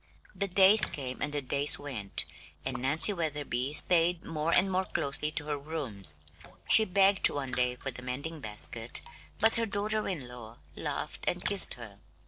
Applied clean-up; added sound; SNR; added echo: neural separator model SepFormer DNS4.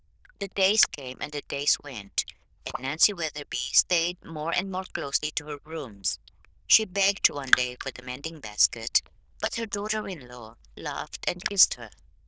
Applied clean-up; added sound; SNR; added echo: neural diffusion model UNIVERSE++.